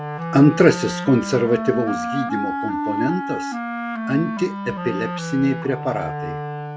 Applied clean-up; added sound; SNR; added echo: none; Wind instrument, woodwind instrument; 5 dB; none.